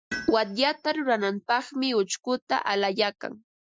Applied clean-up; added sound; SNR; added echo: classical method Wiener filter.